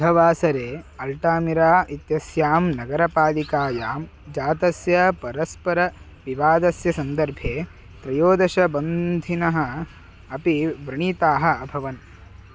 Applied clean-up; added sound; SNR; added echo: none; none; none; none.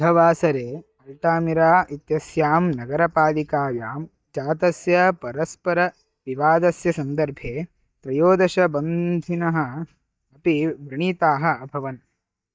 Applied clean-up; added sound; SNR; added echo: neural mask model DeepFilterNet 3.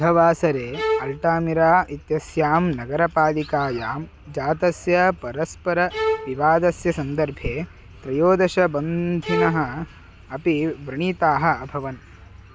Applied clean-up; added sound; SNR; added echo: none; Bowed string instrument; 5 dB; none.